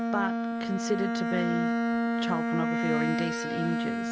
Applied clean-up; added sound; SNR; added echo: none; Bowed string instrument; -4 dB; none.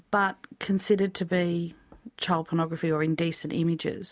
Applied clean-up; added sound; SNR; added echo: none; none; none; none.